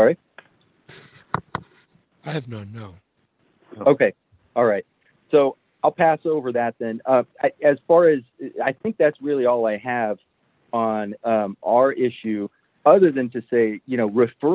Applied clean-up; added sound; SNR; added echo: none; none; none; none.